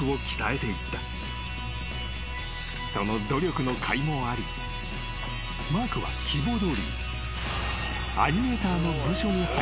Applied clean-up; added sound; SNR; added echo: none; none; none; none.